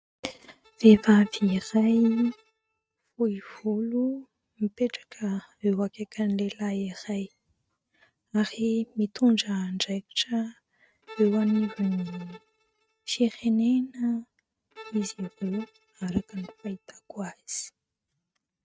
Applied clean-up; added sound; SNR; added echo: neural mask model RNNoise.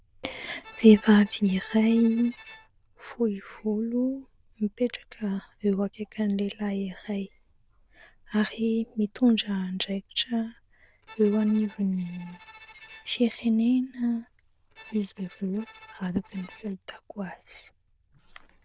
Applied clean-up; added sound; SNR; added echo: neural diffusion model UNIVERSE++.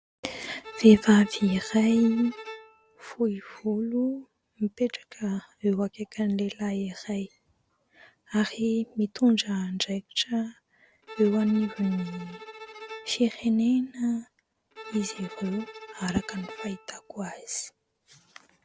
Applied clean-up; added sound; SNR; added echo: none; Bowed string instrument; 18 dB; none.